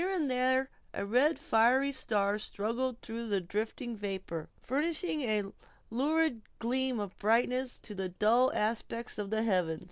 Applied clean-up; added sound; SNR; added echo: none; none; none; none.